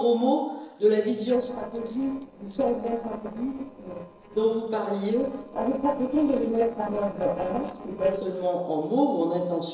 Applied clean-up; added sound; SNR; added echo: neural separator model SepFormer DNS4.